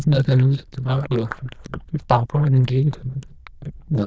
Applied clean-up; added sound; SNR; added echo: neural diffusion model UNIVERSE++.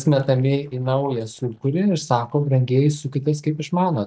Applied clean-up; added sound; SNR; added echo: neural mask model DeepFilterNet 3.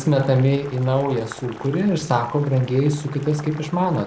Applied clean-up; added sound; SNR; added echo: none; Boiling; 19 dB; none.